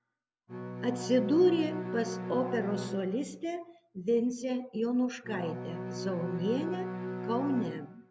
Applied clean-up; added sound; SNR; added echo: none; Bowed string instrument; 7 dB; none.